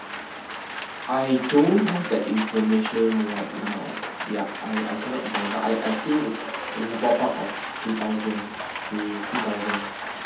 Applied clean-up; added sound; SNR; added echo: none; Rain; 7 dB; reverberation time 0.7 s.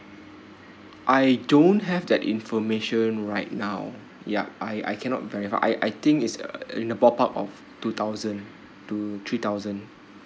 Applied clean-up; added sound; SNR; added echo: none; none; none; none.